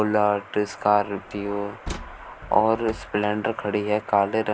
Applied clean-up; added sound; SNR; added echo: none; Slam; 18 dB; none.